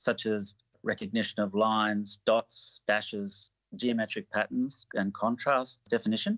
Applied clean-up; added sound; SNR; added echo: none; none; none; none.